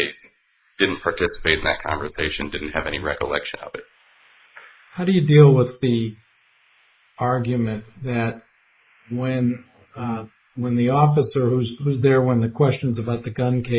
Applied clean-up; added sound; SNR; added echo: neural mask model Resemble Enhance denoiser.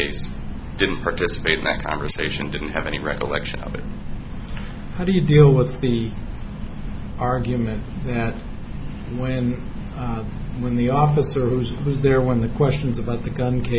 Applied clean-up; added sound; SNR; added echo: none; none; none; none.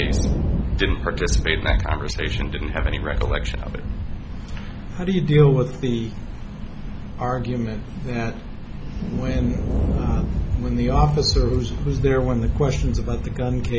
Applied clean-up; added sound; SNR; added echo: none; Thunder; 2 dB; none.